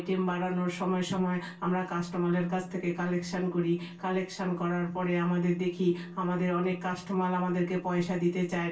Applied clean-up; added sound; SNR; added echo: none; none; none; reverberation time 0.2 s.